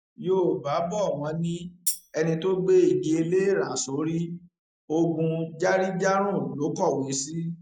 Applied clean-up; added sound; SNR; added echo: none; Tambourine; 8 dB; none.